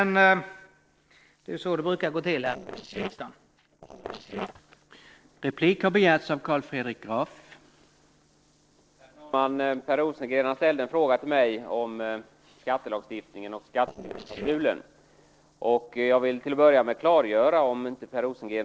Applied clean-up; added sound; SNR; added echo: neural separator model SepFormer DNS4.